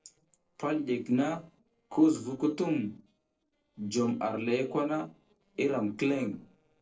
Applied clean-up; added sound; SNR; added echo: neural separator model SepFormer DNS4.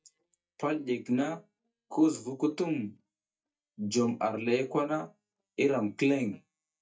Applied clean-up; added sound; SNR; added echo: neural mask model DeepFilterNet 3.